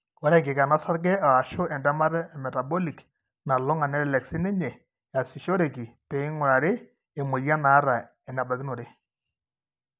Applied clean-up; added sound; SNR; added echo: none; none; none; none.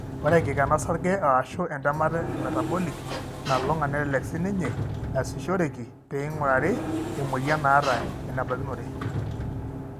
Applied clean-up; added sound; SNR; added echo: none; Sliding door; 5 dB; none.